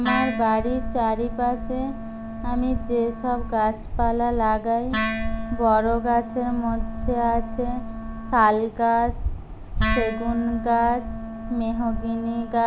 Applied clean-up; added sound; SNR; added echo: none; Wind instrument, woodwind instrument; 9 dB; none.